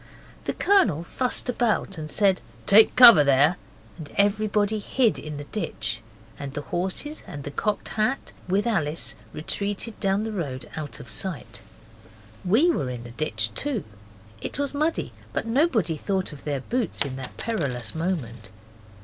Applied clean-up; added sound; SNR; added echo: none; Coin (dropping); 10 dB; none.